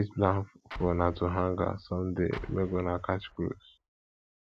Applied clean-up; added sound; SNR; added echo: none; Explosion; 16 dB; none.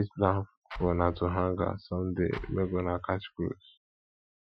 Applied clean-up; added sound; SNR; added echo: classical method Wiener filter.